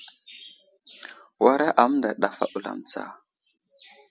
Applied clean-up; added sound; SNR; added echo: none; none; none; none.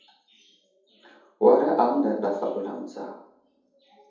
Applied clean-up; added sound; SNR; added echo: none; none; none; reverberation time 0.7 s.